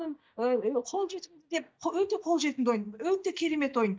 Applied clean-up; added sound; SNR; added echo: neural mask model DeepFilterNet 3.